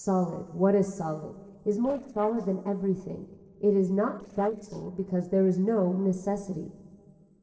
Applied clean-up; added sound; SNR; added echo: neural separator model SepFormer DNS4.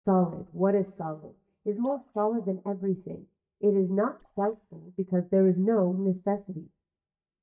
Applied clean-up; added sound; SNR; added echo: neural mask model DeepFilterNet 3.